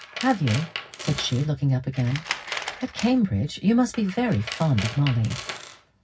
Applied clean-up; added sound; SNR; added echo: none; Tools; 12 dB; reverberation time 0.4 s.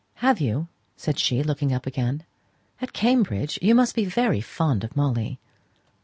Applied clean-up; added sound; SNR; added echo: none; none; none; none.